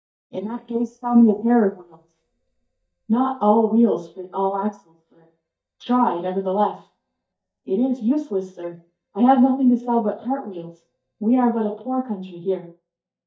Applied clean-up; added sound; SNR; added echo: neural mask model DeepFilterNet 3.